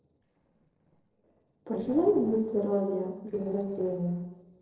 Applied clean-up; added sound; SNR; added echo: neural separator model SepFormer DNS4.